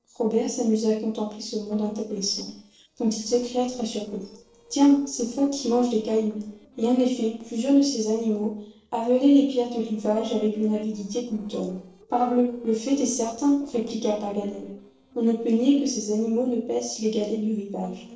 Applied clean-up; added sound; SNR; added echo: neural separator model SepFormer DNS4.